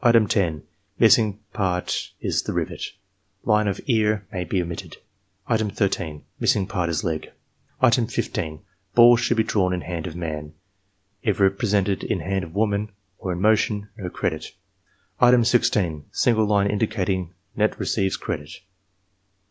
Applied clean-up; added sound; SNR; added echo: none; none; none; none.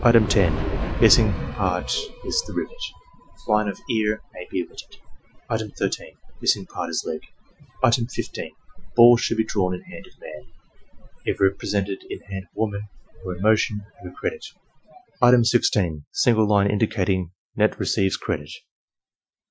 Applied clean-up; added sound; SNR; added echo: classical method Wiener filter.